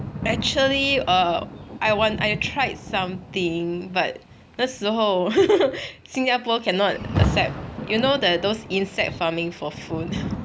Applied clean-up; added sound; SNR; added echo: none; Rain; 8 dB; none.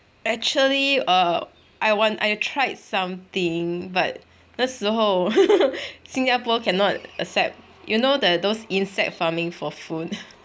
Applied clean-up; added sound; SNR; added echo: none; none; none; none.